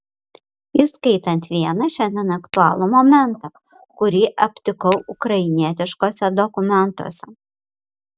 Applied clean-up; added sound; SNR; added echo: none; Tap / Glass; 18 dB; none.